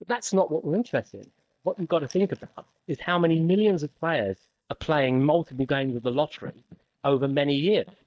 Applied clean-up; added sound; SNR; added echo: neural mask model DeepFilterNet 3.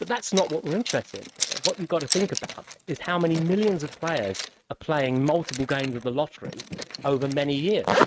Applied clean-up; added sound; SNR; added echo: neural mask model RNNoise.